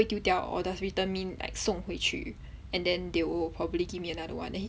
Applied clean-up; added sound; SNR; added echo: none; none; none; none.